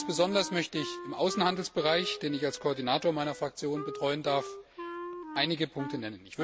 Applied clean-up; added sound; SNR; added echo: none; Wind instrument, woodwind instrument; 11 dB; none.